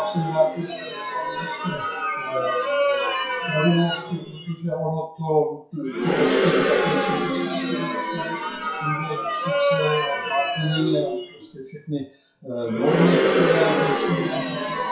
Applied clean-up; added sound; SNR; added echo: classical method WPE with log-MMSE.